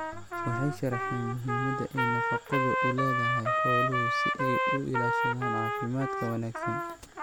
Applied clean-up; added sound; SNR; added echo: none; Trumpet; -3 dB; none.